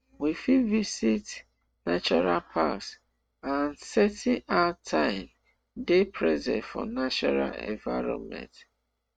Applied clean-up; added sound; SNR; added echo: neural mask model RNNoise.